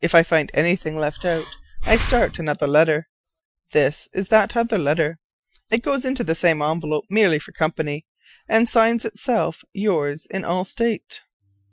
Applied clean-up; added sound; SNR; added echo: classical method Wiener filter.